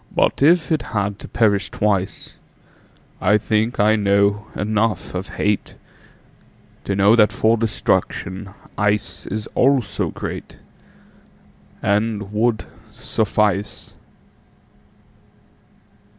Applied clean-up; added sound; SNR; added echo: none; none; none; none.